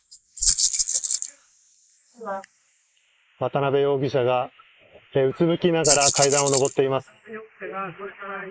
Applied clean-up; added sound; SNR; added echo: neural mask model Resemble Enhance denoiser.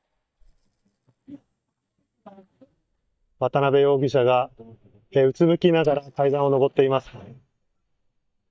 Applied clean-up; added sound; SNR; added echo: neural mask model DeepFilterNet 3.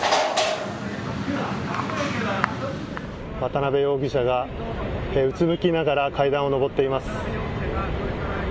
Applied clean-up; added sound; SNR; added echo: none; none; none; none.